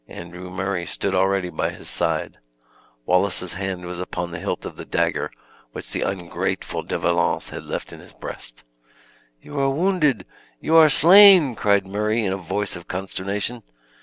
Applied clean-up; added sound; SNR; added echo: none; none; none; none.